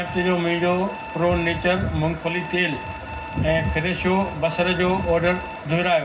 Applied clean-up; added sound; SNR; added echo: none; Alarm; 13 dB; reverberation time 0.4 s.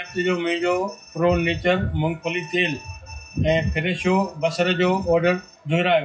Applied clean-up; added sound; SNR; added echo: classical method WPE with log-MMSE.